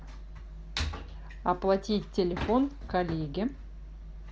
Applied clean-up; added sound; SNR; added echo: none; none; none; none.